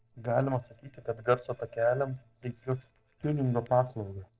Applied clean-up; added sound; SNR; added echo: neural separator model SepFormer DNS4.